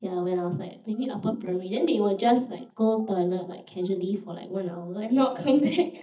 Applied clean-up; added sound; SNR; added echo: neural mask model DeepFilterNet 3.